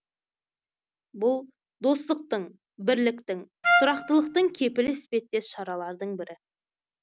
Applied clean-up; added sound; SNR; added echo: none; Trumpet; -2 dB; none.